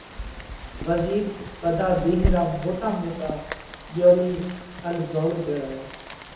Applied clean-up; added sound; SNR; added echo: none; Rain; 8 dB; reverberation time 0.9 s.